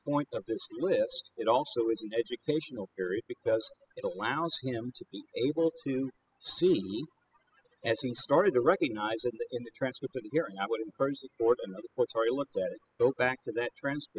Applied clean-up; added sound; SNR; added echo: classical method spectral subtraction.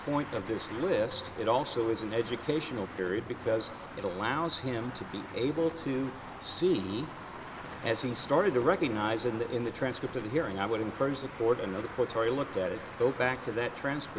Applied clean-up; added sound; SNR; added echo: none; Traffic noise, roadway noise; 12 dB; none.